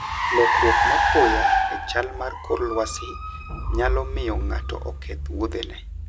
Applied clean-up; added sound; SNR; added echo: none; Car; -3 dB; none.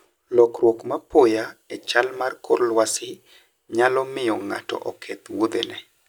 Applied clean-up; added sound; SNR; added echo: none; none; none; none.